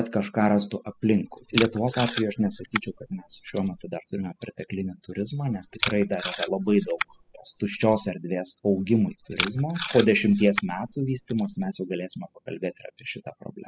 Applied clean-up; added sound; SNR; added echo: classical method spectral subtraction.